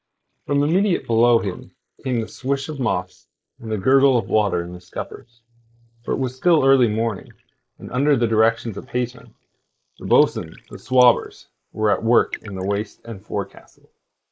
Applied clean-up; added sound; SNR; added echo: neural mask model Resemble Enhance denoiser.